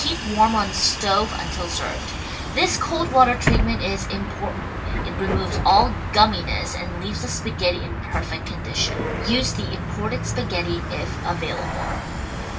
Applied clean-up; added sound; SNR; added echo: none; Bus; 2 dB; reverberation time 0.2 s.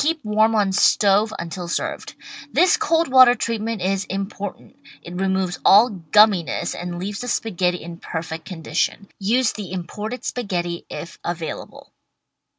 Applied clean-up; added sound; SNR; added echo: none; none; none; none.